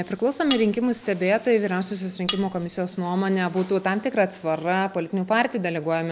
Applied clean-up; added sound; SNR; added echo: none; Cutlery, silverware; 10 dB; none.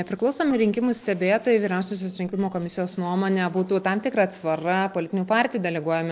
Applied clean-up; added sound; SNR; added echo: neural separator model SepFormer DNS4.